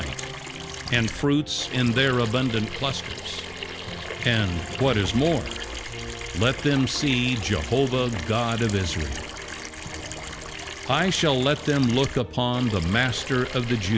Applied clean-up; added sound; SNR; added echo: none; Sink (filling or washing) / Water tap, faucet; 11 dB; none.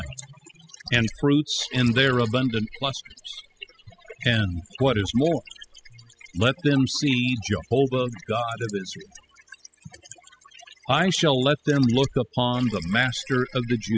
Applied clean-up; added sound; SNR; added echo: classical method spectral subtraction.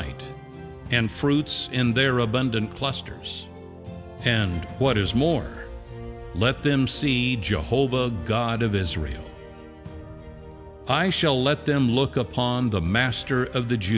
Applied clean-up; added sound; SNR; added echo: none; none; none; none.